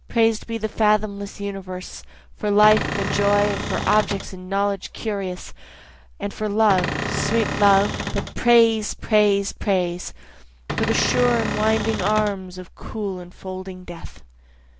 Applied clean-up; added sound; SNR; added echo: none; Cupboard open or close / Door; 3 dB; none.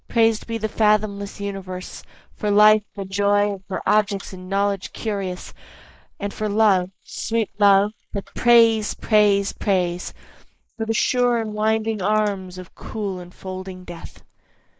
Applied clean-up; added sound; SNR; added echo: neural mask model Resemble Enhance denoiser.